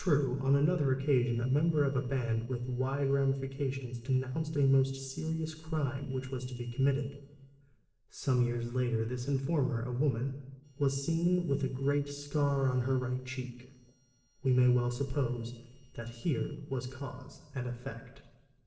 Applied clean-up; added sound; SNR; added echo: neural separator model SepFormer DNS4.